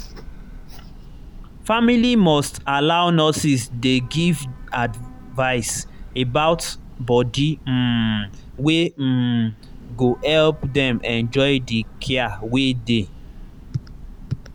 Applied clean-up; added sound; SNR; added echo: none; Train / Breathing; 16 dB; none.